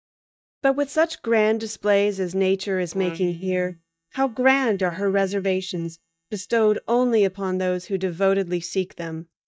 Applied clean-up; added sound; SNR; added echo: neural mask model DeepFilterNet 3.